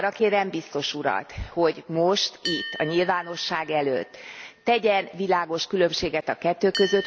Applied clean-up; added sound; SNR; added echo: none; Bell; 15 dB; none.